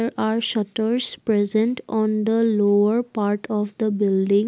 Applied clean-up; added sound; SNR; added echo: none; none; none; none.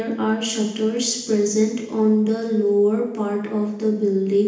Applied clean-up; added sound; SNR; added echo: none; none; none; reverberation time 0.9 s.